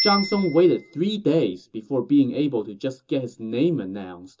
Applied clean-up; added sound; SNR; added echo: none; Bicycle bell; 13 dB; reverberation time 0.2 s.